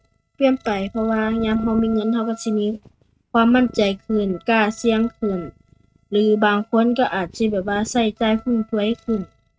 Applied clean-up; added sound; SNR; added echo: neural mask model RNNoise.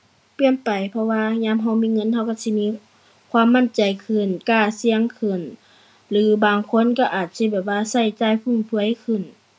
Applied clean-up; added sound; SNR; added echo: none; none; none; none.